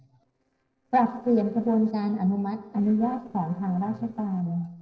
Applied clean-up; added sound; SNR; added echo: neural separator model SepFormer DNS4.